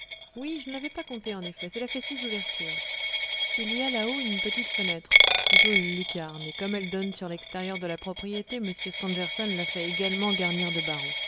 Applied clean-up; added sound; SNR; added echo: none; Coin (dropping); -5 dB; none.